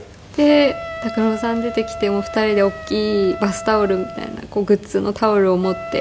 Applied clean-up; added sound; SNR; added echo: none; Wind instrument, woodwind instrument; 13 dB; none.